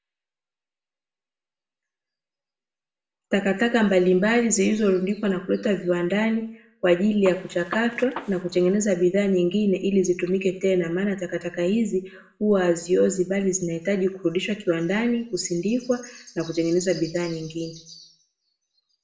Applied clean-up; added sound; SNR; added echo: none; Gunshot, gunfire; 14 dB; reverberation time 0.4 s.